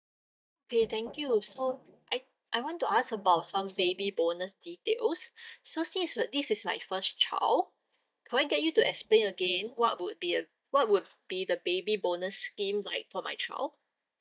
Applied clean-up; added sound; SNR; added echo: neural mask model DeepFilterNet 3.